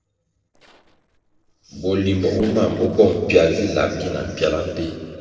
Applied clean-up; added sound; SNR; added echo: neural separator model SepFormer DNS4.